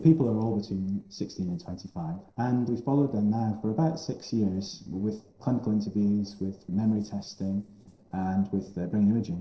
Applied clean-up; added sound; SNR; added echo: neural separator model SepFormer DNS4.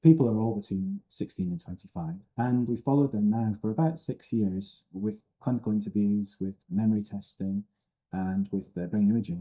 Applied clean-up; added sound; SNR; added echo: neural mask model DeepFilterNet 3.